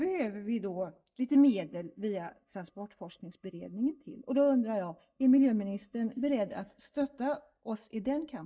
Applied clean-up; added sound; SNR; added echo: neural mask model DeepFilterNet 3.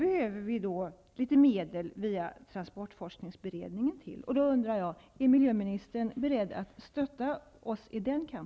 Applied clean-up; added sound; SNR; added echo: none; none; none; none.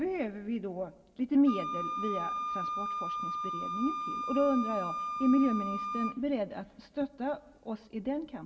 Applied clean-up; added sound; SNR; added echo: none; Wind instrument, woodwind instrument; 5 dB; reverberation time 0.7 s.